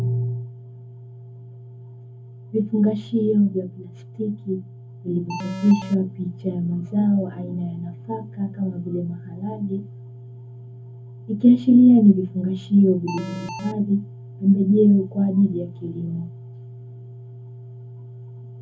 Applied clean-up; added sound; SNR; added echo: none; Alarm; 9 dB; reverberation time 0.3 s.